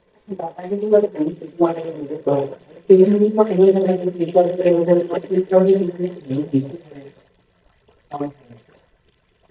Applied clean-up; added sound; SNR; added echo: neural mask model DeepFilterNet 3.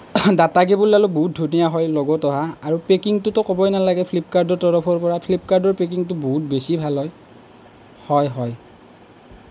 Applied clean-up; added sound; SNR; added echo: none; none; none; none.